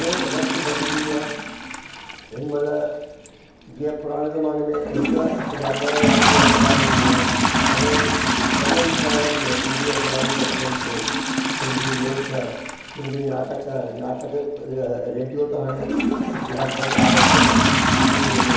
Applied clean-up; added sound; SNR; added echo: none; Toilet flush; -5 dB; reverberation time 2.2 s.